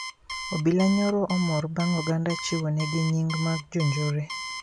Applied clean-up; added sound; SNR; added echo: none; Alarm; 10 dB; none.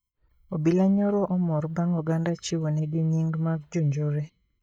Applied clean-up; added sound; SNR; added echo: neural mask model DeepFilterNet 3.